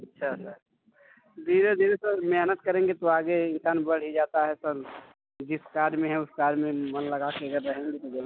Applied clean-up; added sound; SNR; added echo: none; none; none; none.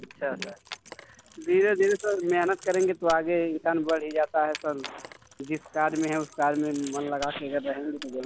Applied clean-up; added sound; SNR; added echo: none; Keys jangling; 19 dB; none.